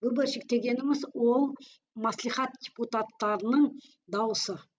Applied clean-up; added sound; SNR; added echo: none; none; none; none.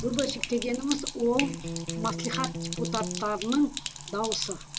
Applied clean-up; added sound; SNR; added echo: none; Sink (filling or washing) + Electric guitar; 5 dB; none.